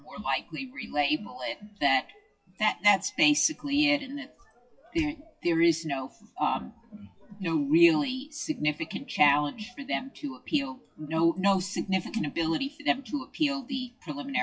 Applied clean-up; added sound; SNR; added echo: classical method WPE with log-MMSE.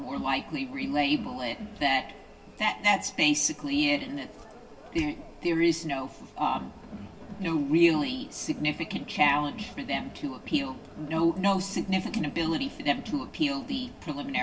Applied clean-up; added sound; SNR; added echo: none; Crowd; 15 dB; reverberation time 0.2 s.